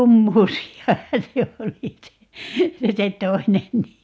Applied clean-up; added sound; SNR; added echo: none; none; none; none.